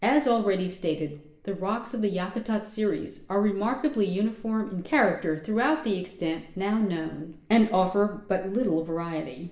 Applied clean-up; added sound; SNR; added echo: neural separator model SepFormer DNS4.